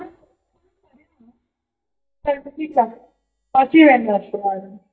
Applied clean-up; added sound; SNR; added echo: neural mask model DeepFilterNet 3.